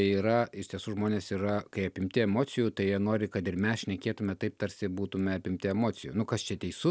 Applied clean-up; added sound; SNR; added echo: none; none; none; none.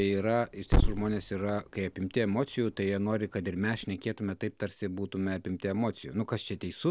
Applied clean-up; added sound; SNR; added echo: none; Thump, thud; 4 dB; none.